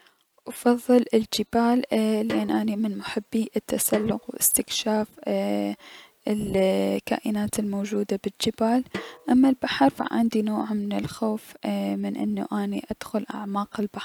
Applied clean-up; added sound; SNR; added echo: none; Snare drum; 17 dB; none.